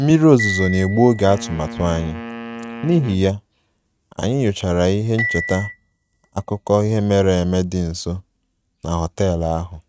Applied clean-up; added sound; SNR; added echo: neural mask model RNNoise.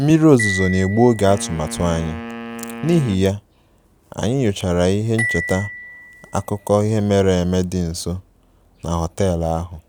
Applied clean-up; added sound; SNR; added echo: none; Marimba, xylophone + Wind instrument, woodwind instrument; 12 dB; none.